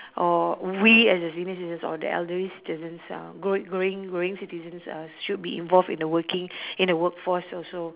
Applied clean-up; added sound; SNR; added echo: none; none; none; none.